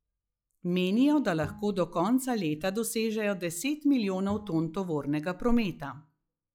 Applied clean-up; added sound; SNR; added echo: classical method log-MMSE.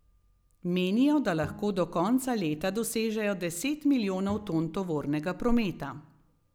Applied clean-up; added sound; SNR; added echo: none; Bowed string instrument; 20 dB; none.